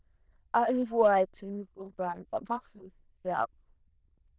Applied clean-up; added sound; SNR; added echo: neural diffusion model UNIVERSE++.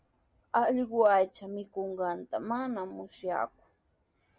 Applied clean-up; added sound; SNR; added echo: none; none; none; none.